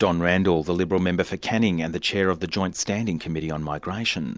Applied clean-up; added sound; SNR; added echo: none; none; none; none.